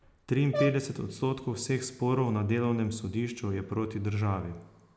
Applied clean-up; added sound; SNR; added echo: none; Brass instrument; 6 dB; none.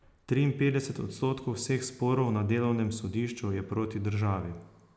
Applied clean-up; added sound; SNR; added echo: none; none; none; none.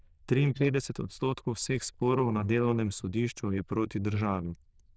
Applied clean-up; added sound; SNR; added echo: neural diffusion model UNIVERSE++.